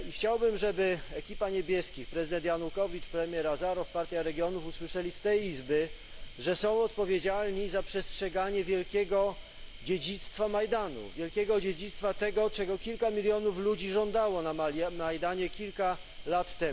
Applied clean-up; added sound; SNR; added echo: none; Cricket; 7 dB; none.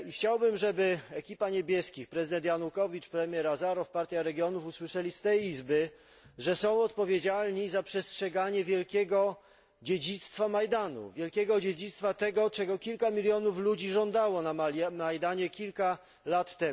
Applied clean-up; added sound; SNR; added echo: none; none; none; none.